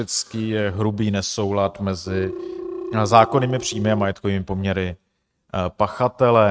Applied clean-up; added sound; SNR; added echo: neural mask model RNNoise.